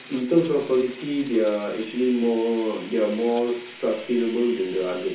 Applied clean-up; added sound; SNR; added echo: none; Domestic sounds, home sounds; 19 dB; reverberation time 0.6 s.